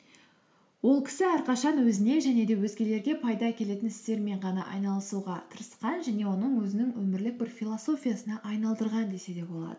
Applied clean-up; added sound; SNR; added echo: none; none; none; none.